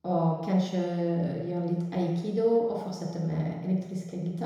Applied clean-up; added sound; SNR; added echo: none; none; none; reverberation time 1.0 s.